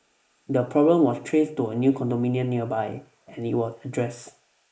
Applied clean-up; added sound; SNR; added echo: neural mask model Resemble Enhance denoiser.